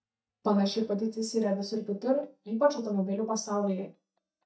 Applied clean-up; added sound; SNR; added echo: neural mask model DeepFilterNet 3.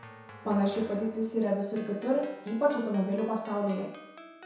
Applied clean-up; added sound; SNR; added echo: none; Keyboard (musical); 19 dB; reverberation time 0.7 s.